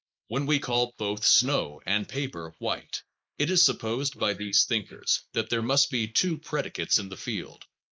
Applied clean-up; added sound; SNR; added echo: neural mask model Resemble Enhance denoiser.